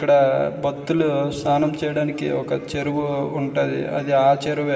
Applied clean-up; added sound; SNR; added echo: none; none; none; reverberation time 2.4 s.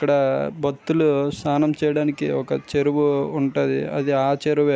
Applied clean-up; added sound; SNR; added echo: none; none; none; none.